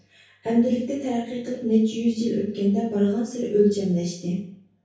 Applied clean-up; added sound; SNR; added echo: none; none; none; reverberation time 0.6 s.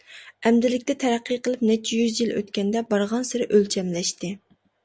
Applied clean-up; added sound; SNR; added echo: none; none; none; none.